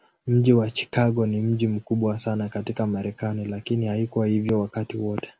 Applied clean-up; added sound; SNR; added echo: none; none; none; none.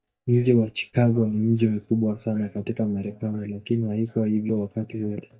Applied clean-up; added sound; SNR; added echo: neural mask model DeepFilterNet 3.